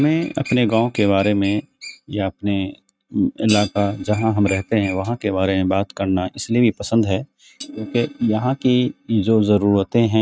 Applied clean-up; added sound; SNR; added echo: neural mask model RNNoise.